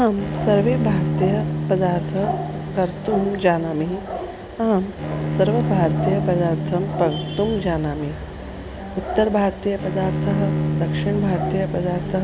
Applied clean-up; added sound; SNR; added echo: none; Bowed string instrument; 3 dB; none.